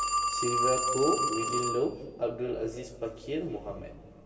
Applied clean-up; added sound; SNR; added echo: none; Telephone; 0 dB; reverberation time 2.3 s.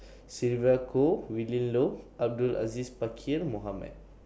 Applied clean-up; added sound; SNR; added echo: none; none; none; none.